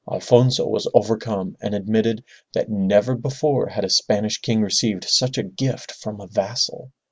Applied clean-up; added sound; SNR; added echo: none; none; none; none.